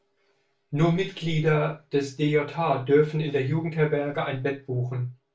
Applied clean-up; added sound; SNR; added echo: none; none; none; reverberation time 0.2 s.